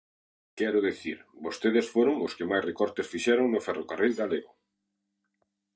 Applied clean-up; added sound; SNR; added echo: neural mask model DeepFilterNet 3.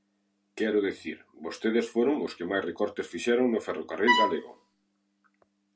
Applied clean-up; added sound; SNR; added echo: none; Bowed string instrument; -3 dB; none.